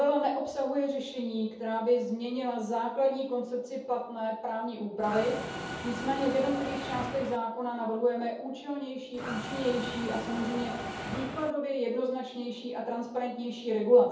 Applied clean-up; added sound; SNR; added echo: none; Mechanisms; 7 dB; reverberation time 0.7 s.